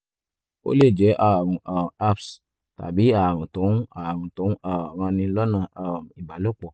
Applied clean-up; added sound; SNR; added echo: none; none; none; none.